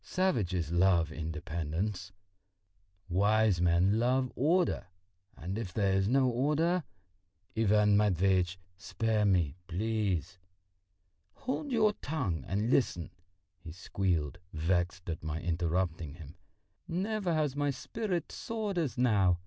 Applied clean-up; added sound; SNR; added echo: none; none; none; none.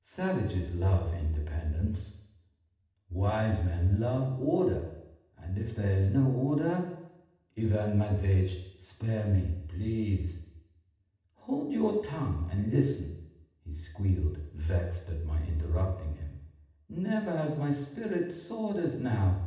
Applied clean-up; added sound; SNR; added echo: none; none; none; reverberation time 0.8 s.